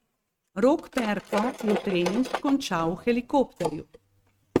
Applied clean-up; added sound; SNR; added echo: neural mask model RNNoise.